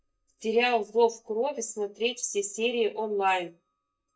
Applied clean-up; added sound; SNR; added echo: neural mask model DeepFilterNet 3.